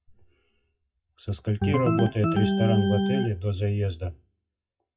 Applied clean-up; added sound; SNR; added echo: classical method WPE with log-MMSE.